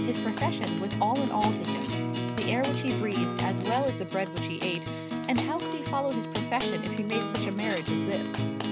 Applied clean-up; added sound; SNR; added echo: none; Acoustic guitar; -2 dB; none.